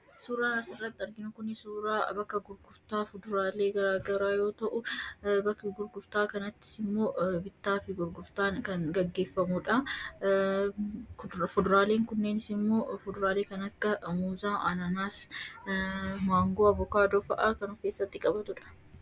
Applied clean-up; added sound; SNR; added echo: none; none; none; none.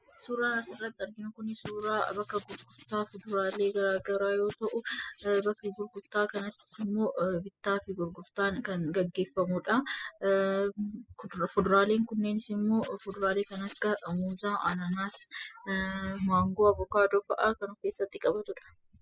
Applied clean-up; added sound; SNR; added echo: classical method spectral subtraction.